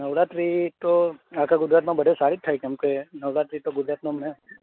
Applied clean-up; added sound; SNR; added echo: none; none; none; none.